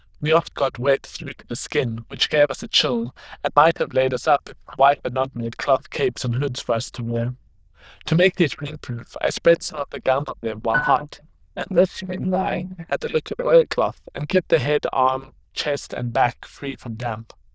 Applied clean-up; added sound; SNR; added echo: neural diffusion model UNIVERSE++.